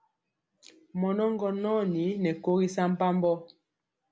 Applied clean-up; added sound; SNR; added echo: none; none; none; none.